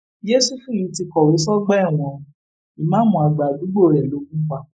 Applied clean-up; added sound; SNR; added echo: neural mask model Resemble Enhance denoiser.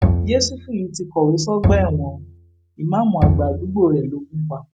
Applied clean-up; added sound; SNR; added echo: none; Bowed string instrument; 2 dB; none.